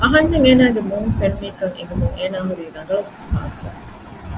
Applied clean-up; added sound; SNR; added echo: none; none; none; none.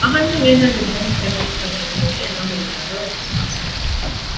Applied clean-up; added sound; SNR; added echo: none; Rain; 4 dB; reverberation time 0.8 s.